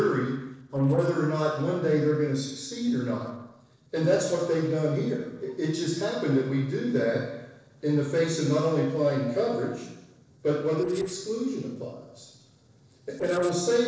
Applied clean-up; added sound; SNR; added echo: neural separator model SepFormer DNS4.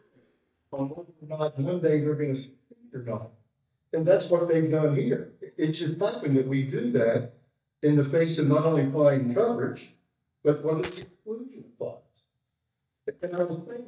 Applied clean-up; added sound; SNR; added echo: neural mask model DeepFilterNet 3.